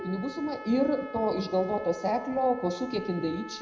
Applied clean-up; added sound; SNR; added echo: none; Trumpet; 15 dB; reverberation time 0.8 s.